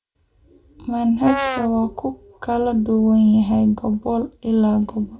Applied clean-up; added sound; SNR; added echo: none; Brass instrument; 6 dB; reverberation time 0.2 s.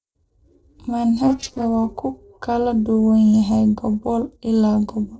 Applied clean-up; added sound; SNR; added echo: neural separator model SepFormer DNS4.